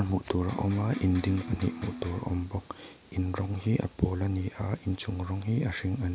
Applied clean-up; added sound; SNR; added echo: none; Electric guitar; 12 dB; none.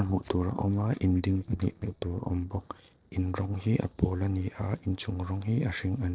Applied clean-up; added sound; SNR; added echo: neural separator model SepFormer DNS4.